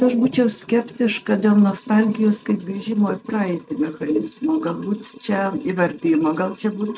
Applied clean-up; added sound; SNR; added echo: neural mask model RNNoise.